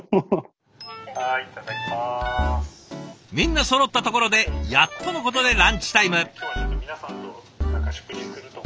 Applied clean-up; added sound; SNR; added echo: none; none; none; none.